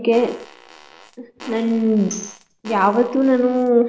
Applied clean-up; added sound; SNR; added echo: none; Fart + Tambourine; 19 dB; none.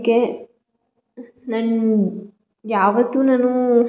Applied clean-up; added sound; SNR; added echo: none; none; none; none.